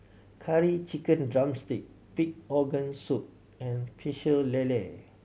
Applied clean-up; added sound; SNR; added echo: none; none; none; none.